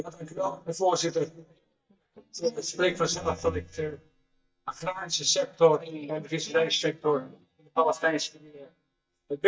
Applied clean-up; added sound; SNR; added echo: neural mask model DeepFilterNet 3.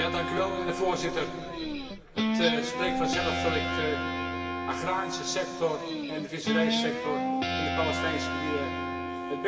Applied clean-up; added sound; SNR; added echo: none; Guitar; -1 dB; reverberation time 2.4 s.